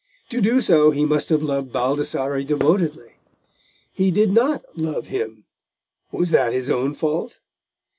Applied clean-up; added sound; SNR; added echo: none; Fireworks; 17 dB; none.